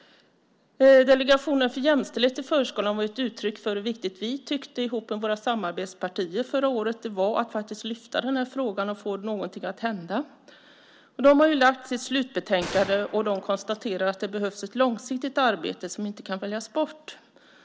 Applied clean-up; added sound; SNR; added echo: none; Gunshot, gunfire; 15 dB; none.